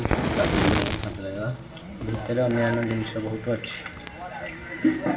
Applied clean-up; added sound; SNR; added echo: none; Fire; 3 dB; reverberation time 0.6 s.